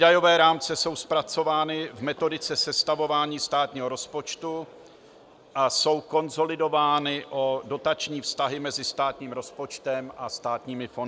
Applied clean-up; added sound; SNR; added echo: none; none; none; none.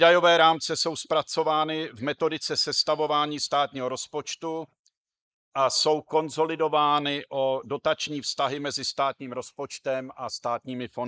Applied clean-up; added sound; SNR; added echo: neural mask model Resemble Enhance denoiser.